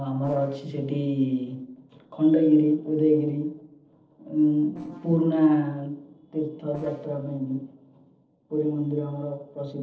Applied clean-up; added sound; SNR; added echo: neural separator model SepFormer DNS4.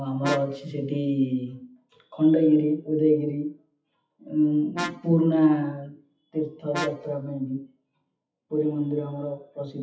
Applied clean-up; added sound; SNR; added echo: classical method WPE with log-MMSE.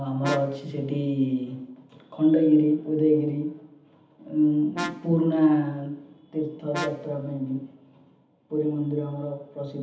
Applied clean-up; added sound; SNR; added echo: none; Brass instrument; 13 dB; reverberation time 0.8 s.